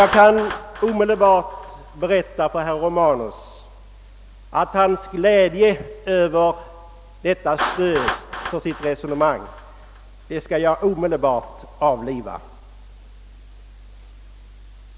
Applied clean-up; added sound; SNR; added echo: none; Clapping; 14 dB; none.